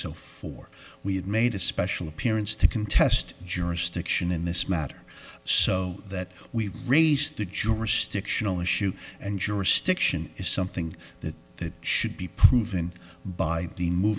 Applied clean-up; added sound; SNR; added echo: none; none; none; none.